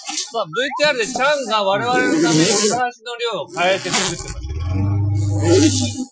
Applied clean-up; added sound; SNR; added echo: classical method Wiener filter.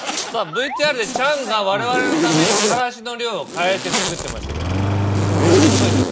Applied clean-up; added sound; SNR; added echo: none; Engine starting + Zipper (clothing); -3 dB; none.